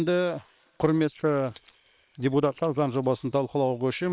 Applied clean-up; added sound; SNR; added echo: neural separator model SepFormer WHAM!.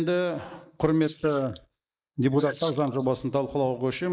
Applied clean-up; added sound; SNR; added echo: neural mask model Resemble Enhance denoiser.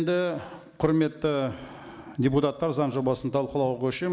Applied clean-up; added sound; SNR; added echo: none; none; none; none.